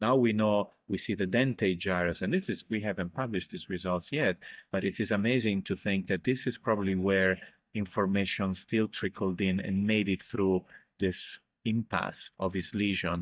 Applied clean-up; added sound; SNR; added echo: neural mask model DeepFilterNet 3.